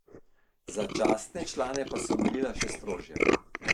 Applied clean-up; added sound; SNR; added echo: neural mask model Resemble Enhance denoiser.